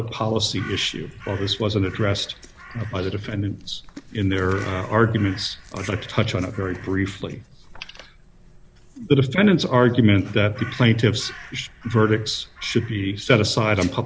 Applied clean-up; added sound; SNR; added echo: none; Crow; 19 dB; none.